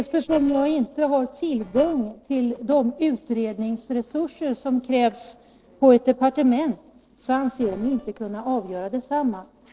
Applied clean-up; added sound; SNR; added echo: neural separator model SepFormer DNS4.